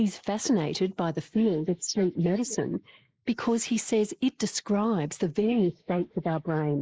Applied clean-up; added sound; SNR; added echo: neural mask model Resemble Enhance denoiser.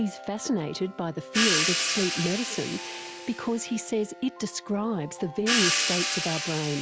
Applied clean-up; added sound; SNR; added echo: none; Crash cymbal / Hi-hat; 1 dB; none.